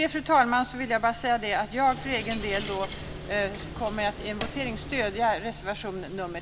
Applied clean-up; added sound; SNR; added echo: none; Coin (dropping); 10 dB; none.